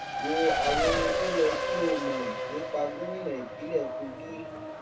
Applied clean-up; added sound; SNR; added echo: none; Race car, auto racing; -1 dB; reverberation time 0.2 s.